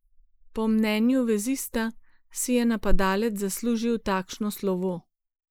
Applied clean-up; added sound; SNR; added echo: neural mask model Resemble Enhance denoiser.